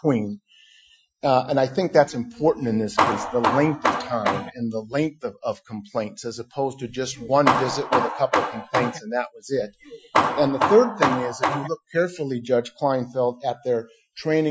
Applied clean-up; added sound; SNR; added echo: classical method Wiener filter.